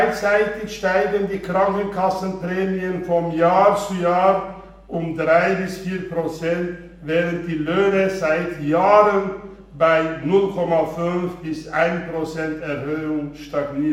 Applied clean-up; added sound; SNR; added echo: none; none; none; reverberation time 0.8 s.